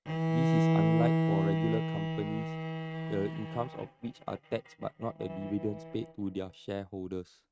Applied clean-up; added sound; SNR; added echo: neural mask model RNNoise.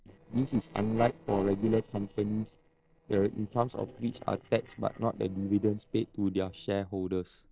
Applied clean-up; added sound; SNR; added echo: neural separator model SepFormer DNS4.